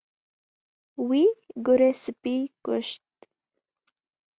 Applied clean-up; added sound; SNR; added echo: none; none; none; none.